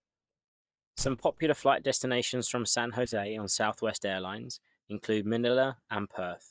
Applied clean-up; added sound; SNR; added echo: neural mask model DeepFilterNet 3.